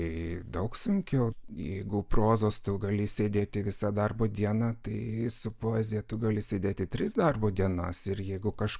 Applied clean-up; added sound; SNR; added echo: none; none; none; none.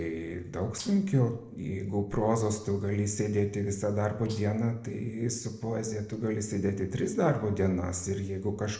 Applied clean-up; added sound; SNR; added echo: neural separator model SepFormer DNS4.